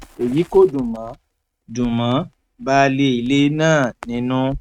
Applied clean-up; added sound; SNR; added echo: neural mask model RNNoise.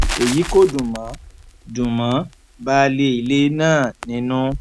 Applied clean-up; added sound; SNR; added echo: none; Crackle; 10 dB; none.